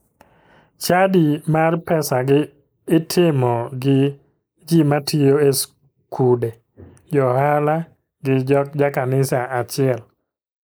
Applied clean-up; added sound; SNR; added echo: neural mask model Resemble Enhance denoiser.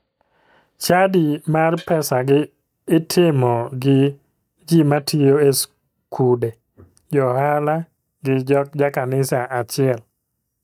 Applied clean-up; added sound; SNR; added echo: neural mask model DeepFilterNet 3.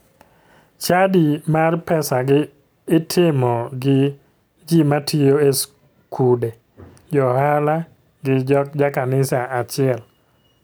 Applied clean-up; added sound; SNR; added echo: none; none; none; none.